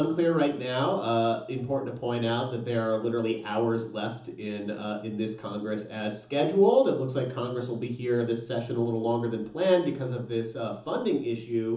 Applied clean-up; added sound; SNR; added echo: none; none; none; reverberation time 0.7 s.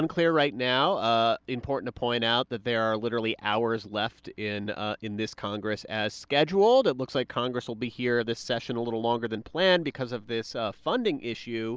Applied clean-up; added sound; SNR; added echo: none; none; none; none.